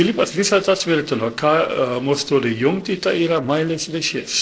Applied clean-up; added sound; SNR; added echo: neural separator model SepFormer DNS4.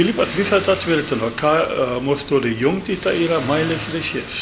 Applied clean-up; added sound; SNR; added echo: none; Motor vehicle (road); 13 dB; none.